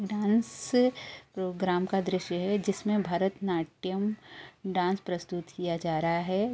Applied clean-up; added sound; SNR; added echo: none; none; none; none.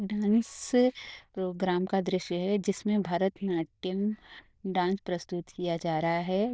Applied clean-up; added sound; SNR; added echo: neural diffusion model UNIVERSE++.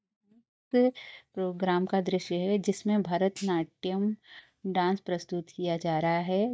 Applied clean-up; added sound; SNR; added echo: neural mask model DeepFilterNet 3.